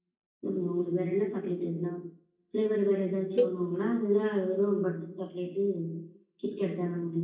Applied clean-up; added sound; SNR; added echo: neural mask model DeepFilterNet 3.